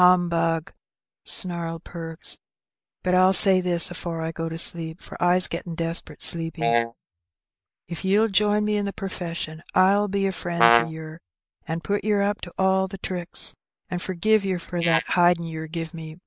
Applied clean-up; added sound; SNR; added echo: neural mask model Resemble Enhance denoiser.